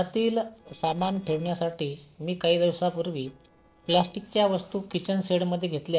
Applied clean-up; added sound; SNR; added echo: neural separator model SepFormer DNS4.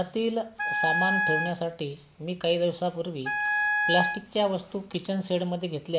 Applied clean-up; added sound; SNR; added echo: none; Wind instrument, woodwind instrument; 0 dB; none.